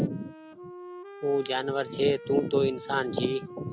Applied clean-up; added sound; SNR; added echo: none; Wind instrument, woodwind instrument; 15 dB; none.